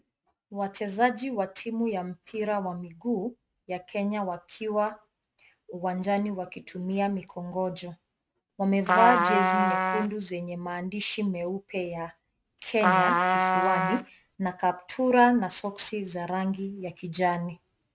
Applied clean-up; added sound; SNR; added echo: neural mask model RNNoise.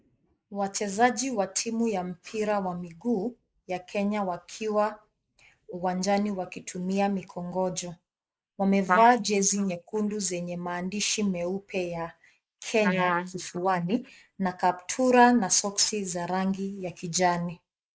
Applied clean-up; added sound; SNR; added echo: neural mask model Resemble Enhance denoiser.